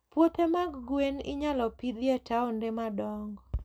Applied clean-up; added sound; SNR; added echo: none; none; none; none.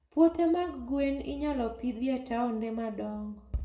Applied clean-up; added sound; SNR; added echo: none; none; none; reverberation time 0.5 s.